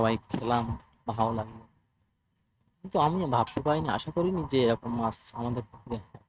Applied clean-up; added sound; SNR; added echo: neural mask model RNNoise.